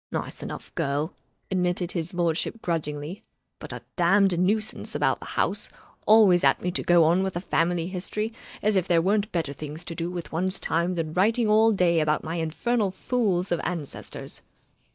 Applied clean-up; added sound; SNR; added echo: neural mask model DeepFilterNet 3.